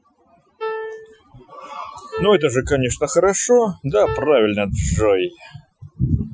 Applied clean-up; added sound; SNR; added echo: classical method Wiener filter.